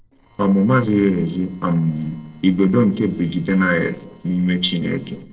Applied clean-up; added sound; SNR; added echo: neural separator model SepFormer DNS4.